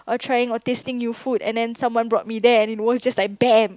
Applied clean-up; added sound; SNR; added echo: none; none; none; none.